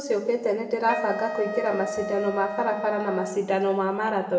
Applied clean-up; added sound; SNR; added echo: none; Wind instrument, woodwind instrument; 8 dB; reverberation time 1.1 s.